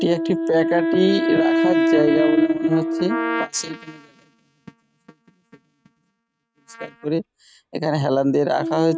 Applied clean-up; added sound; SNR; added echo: neural mask model RNNoise.